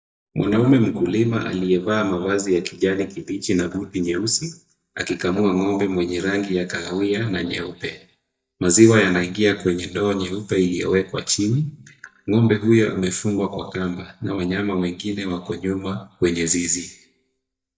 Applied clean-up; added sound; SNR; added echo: neural mask model DeepFilterNet 3.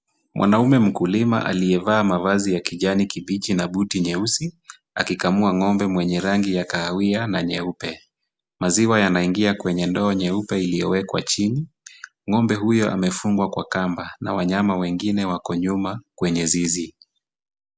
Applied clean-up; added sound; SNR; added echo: none; none; none; none.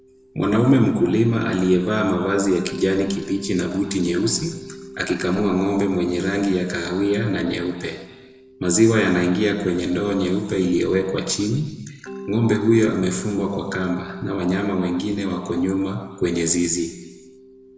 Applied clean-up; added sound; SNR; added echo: none; Mallet percussion; 18 dB; reverberation time 1.2 s.